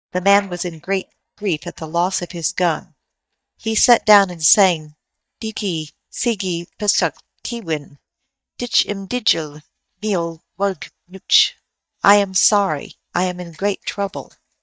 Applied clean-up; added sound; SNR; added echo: neural mask model DeepFilterNet 3.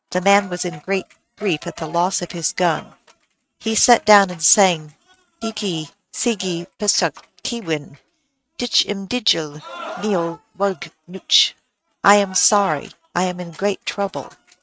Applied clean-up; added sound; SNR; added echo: neural mask model RNNoise.